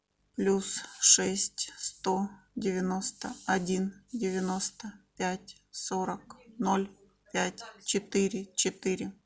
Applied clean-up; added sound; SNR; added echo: none; none; none; none.